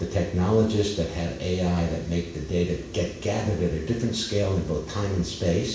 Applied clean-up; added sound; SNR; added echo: none; none; none; reverberation time 0.7 s.